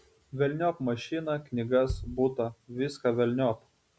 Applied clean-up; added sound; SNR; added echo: none; Bass drum; 13 dB; none.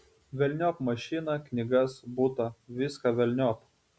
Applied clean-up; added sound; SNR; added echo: none; none; none; none.